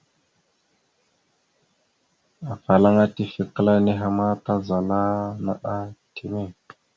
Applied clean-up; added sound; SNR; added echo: none; none; none; none.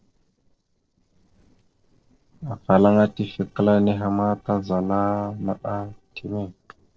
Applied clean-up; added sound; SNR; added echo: neural separator model SepFormer DNS4.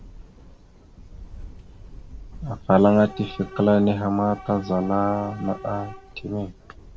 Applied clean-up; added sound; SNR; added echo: none; Subway, metro, underground / Train; 16 dB; none.